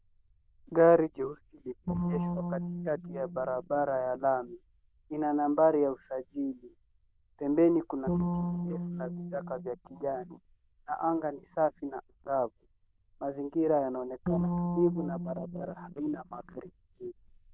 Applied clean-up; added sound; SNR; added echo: neural diffusion model UNIVERSE++.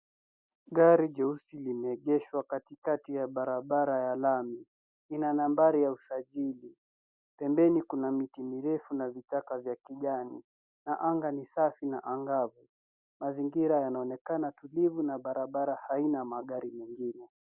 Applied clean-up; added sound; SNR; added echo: none; none; none; none.